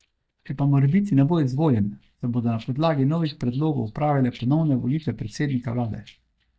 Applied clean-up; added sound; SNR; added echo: neural mask model DeepFilterNet 3.